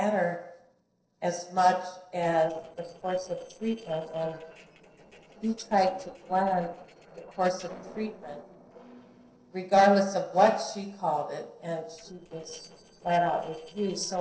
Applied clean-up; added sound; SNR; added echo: neural separator model SepFormer DNS4.